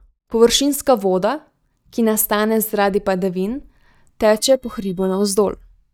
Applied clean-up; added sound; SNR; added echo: neural mask model DeepFilterNet 3.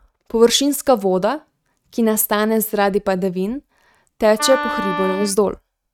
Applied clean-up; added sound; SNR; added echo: neural mask model RNNoise.